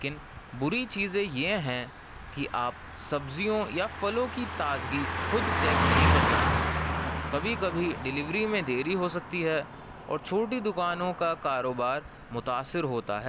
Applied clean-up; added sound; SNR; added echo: none; Car passing by; 1 dB; none.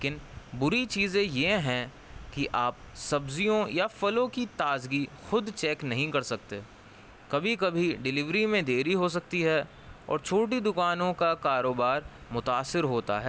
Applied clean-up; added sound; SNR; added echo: none; none; none; none.